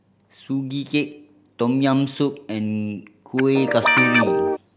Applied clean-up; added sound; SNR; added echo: none; Guitar; -3 dB; none.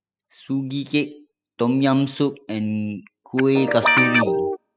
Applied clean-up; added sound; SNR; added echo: classical method spectral subtraction.